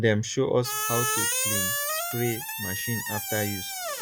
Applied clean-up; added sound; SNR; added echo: none; Squeak; 1 dB; none.